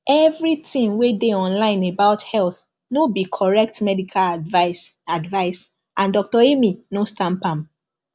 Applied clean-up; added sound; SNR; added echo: none; none; none; none.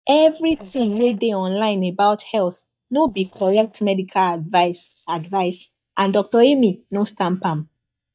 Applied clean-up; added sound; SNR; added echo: neural mask model DeepFilterNet 3.